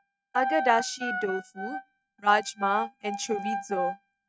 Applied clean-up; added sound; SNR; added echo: neural mask model RNNoise.